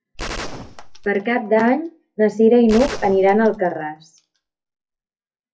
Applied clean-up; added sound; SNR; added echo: classical method WPE with log-MMSE.